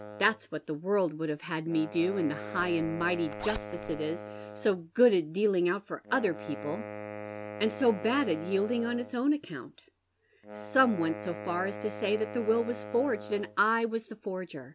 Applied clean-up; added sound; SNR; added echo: none; Wind instrument, woodwind instrument + Zipper (clothing); 12 dB; none.